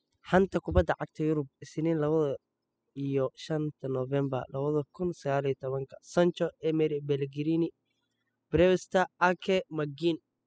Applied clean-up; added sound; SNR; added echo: classical method spectral subtraction.